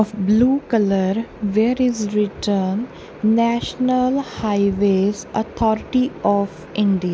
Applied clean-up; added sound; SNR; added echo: none; none; none; none.